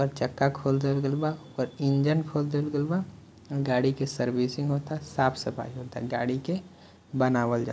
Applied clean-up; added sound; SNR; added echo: none; none; none; none.